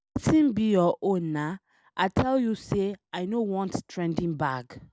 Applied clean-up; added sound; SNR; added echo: none; none; none; none.